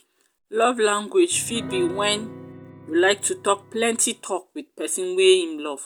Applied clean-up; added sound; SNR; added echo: none; Piano; 15 dB; none.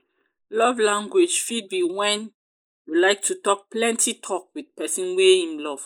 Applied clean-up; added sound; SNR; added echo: neural mask model Resemble Enhance denoiser.